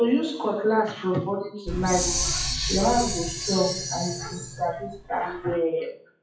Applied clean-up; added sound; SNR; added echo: classical method WPE with log-MMSE.